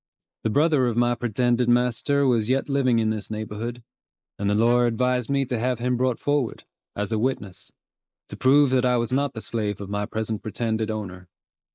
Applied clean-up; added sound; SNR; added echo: neural mask model Resemble Enhance denoiser.